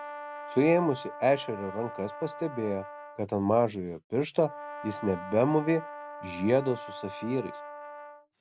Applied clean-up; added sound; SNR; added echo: none; Brass instrument; 13 dB; none.